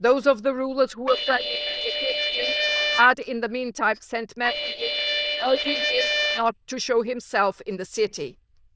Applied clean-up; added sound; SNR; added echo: neural diffusion model UNIVERSE++.